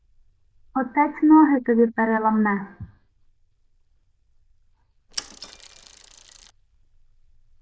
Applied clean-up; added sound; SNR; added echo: neural diffusion model UNIVERSE++.